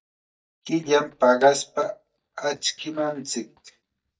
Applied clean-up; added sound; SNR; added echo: neural mask model DeepFilterNet 3.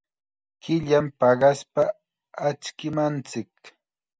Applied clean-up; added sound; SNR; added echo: none; none; none; none.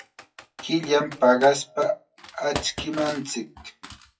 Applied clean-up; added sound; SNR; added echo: classical method WPE with log-MMSE.